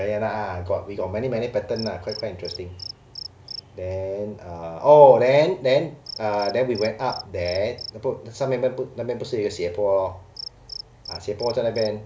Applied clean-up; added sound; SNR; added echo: none; Cricket; 19 dB; none.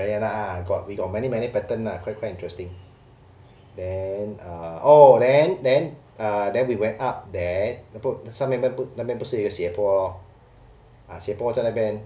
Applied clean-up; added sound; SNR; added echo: none; none; none; none.